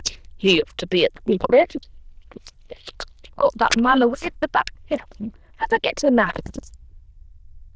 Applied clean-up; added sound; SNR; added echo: neural diffusion model UNIVERSE++.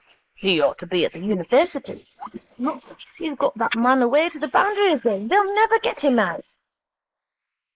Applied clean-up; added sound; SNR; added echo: neural mask model Resemble Enhance denoiser.